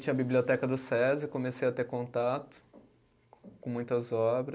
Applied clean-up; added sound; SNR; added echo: none; none; none; none.